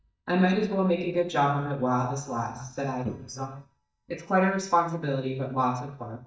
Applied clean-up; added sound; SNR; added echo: neural mask model DeepFilterNet 3.